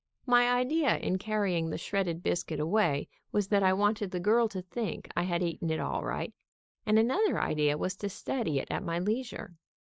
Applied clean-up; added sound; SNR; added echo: neural mask model Resemble Enhance denoiser.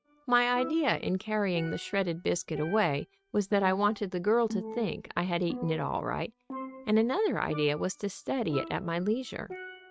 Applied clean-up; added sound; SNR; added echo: neural mask model RNNoise.